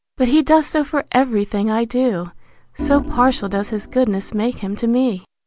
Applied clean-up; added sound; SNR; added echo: none; Organ; 11 dB; none.